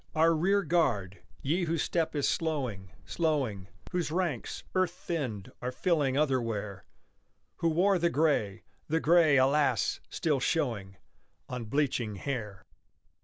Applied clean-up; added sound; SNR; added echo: none; none; none; none.